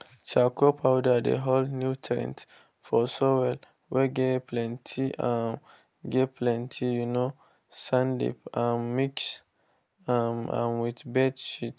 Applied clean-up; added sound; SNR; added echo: none; none; none; none.